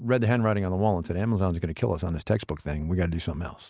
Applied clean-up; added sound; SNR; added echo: none; none; none; none.